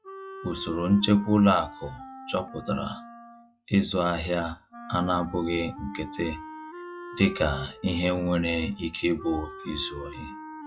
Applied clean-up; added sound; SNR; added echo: classical method log-MMSE.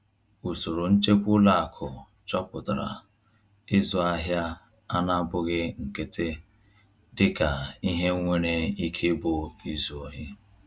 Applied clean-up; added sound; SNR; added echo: none; none; none; none.